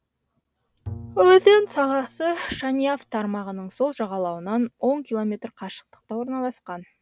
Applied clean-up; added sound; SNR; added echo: none; Bowed string instrument; 20 dB; none.